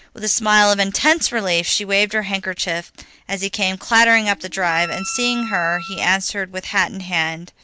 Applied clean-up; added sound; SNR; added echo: none; Wind instrument, woodwind instrument; 13 dB; none.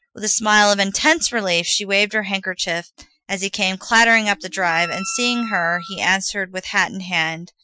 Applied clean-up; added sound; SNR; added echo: classical method Wiener filter.